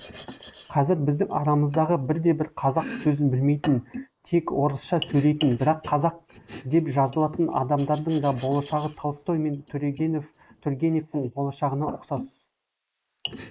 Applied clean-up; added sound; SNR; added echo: neural mask model Resemble Enhance denoiser.